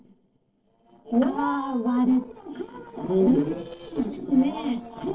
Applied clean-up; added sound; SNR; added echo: neural separator model SepFormer DNS4.